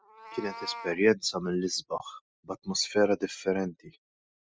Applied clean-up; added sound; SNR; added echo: classical method spectral subtraction.